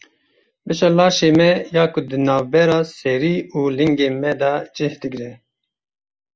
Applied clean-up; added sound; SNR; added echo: none; none; none; none.